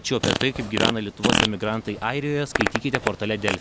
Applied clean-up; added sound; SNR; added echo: none; Fart; 0 dB; none.